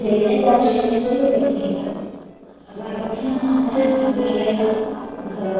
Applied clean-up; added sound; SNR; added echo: neural separator model SepFormer DNS4.